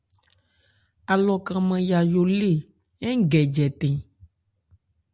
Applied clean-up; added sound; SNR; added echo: none; none; none; none.